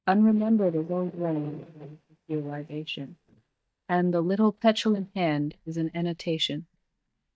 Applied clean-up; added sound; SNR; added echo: neural mask model DeepFilterNet 3.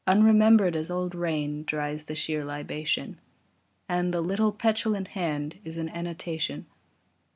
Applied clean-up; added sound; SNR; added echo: none; none; none; none.